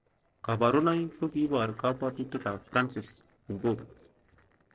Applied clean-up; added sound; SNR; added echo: neural separator model SepFormer DNS4.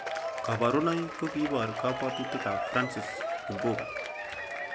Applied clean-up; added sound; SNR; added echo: none; Applause / Crowd / Cheering; 3 dB; none.